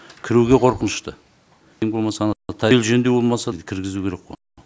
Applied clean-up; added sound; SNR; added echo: none; none; none; none.